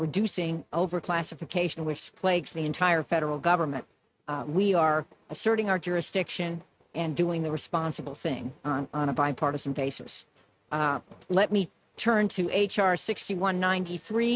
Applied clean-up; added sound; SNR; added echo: neural mask model RNNoise.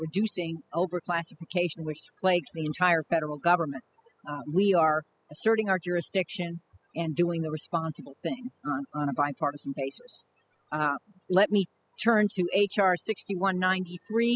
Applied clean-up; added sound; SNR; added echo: classical method spectral subtraction.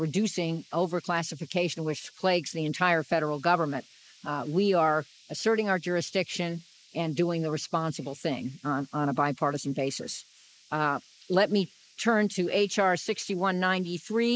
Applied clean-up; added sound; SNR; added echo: neural mask model Resemble Enhance denoiser.